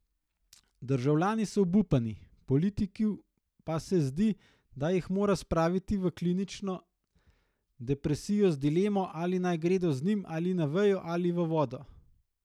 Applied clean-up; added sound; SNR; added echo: none; none; none; none.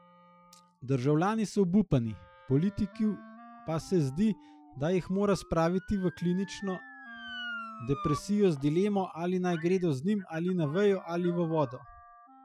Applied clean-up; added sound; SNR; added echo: classical method Wiener filter.